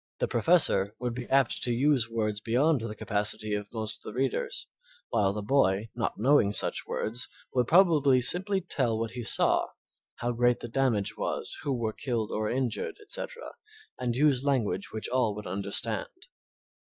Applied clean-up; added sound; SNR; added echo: neural mask model DeepFilterNet 3.